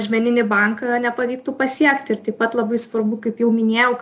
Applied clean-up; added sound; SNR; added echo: none; none; none; none.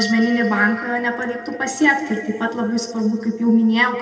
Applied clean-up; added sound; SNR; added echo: none; Musical instrument; 15 dB; reverberation time 1.9 s.